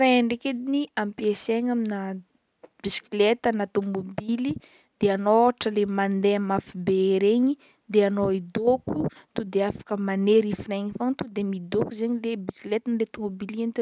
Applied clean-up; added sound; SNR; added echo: none; none; none; none.